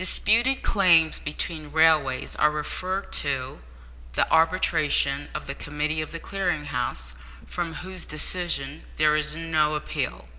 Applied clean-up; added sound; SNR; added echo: none; none; none; none.